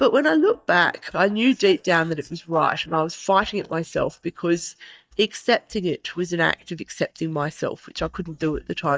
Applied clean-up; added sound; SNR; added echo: neural mask model DeepFilterNet 3.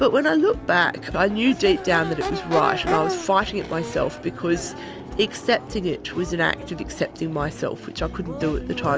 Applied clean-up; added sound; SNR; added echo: none; Crowd / Race car, auto racing / Accelerating, revving, vroom; 10 dB; none.